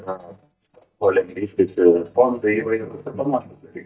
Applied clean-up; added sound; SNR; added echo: neural mask model DeepFilterNet 3.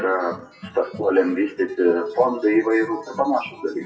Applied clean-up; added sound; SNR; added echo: classical method WPE with log-MMSE.